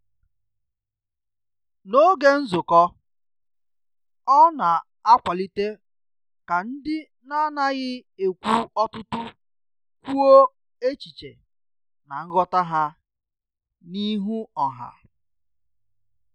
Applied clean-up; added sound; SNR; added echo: none; none; none; none.